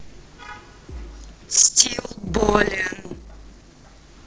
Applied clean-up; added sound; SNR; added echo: neural separator model SepFormer DNS4.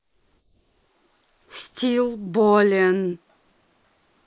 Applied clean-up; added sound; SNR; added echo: neural mask model Resemble Enhance denoiser.